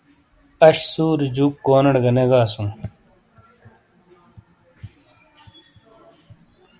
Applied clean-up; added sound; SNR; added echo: none; none; none; none.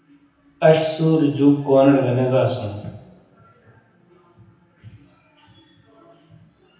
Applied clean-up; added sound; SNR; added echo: none; none; none; reverberation time 0.9 s.